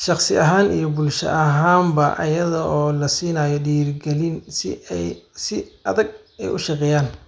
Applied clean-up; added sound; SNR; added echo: none; none; none; none.